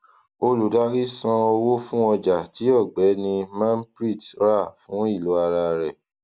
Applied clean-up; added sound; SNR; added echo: none; none; none; none.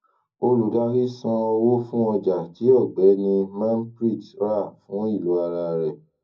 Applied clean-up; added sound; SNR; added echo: none; none; none; reverberation time 0.4 s.